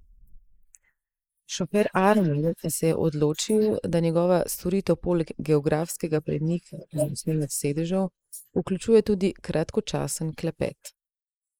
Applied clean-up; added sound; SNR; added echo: neural mask model Resemble Enhance denoiser.